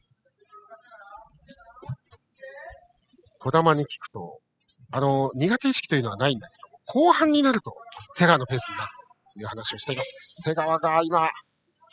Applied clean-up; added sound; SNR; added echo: classical method spectral subtraction.